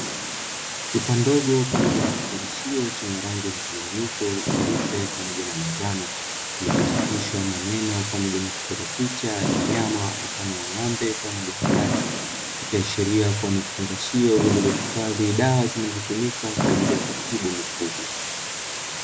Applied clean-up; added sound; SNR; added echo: none; Water + Fireworks; 1 dB; none.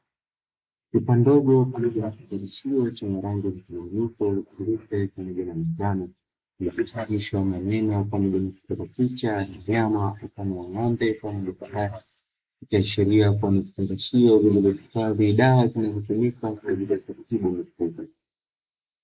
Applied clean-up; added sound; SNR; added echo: neural mask model Resemble Enhance denoiser.